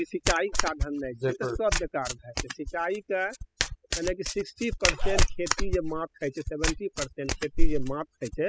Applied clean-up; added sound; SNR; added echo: classical method spectral subtraction.